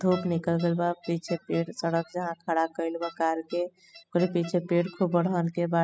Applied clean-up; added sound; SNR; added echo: classical method spectral subtraction.